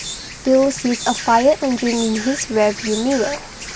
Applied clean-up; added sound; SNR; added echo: none; Insect; 11 dB; none.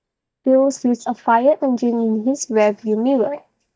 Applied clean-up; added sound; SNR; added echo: neural mask model DeepFilterNet 3.